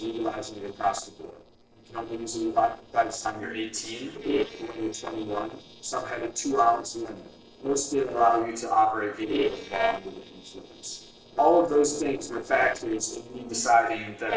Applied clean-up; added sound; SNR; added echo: neural separator model SepFormer DNS4.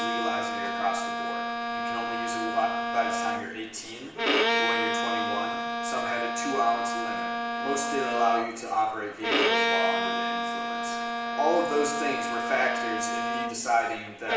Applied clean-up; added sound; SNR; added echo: none; Bowed string instrument; -2 dB; reverberation time 0.9 s.